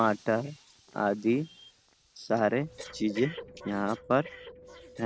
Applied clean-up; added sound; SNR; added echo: none; Breathing; 18 dB; none.